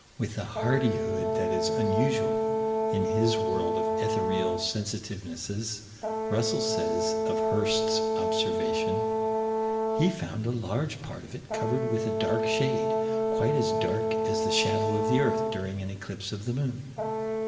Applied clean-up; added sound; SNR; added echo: none; Brass instrument; -3 dB; reverberation time 2.2 s.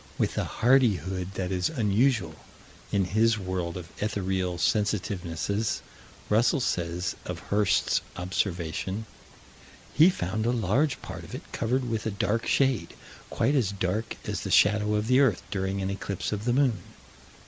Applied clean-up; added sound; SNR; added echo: none; none; none; none.